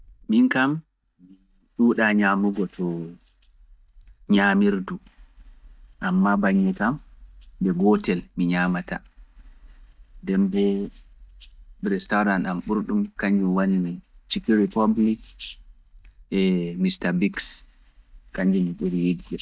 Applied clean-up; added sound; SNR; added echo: neural mask model DeepFilterNet 3.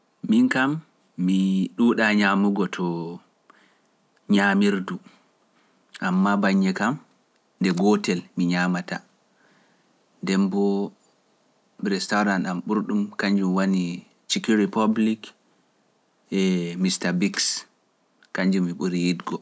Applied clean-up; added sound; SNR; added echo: none; none; none; none.